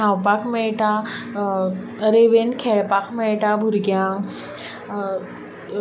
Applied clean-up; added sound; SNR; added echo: none; none; none; none.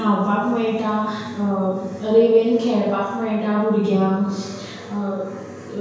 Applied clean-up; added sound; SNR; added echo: none; none; none; reverberation time 1.0 s.